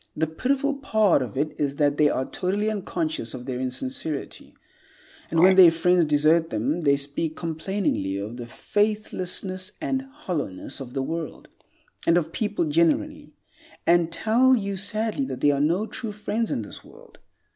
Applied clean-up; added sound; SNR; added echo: none; Frog; 14 dB; none.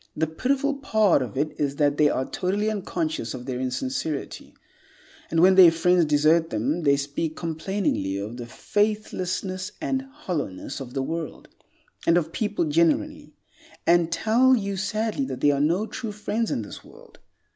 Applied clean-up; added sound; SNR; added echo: none; none; none; none.